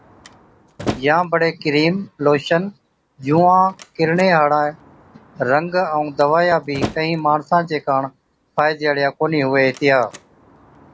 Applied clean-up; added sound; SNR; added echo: none; Slam; 17 dB; none.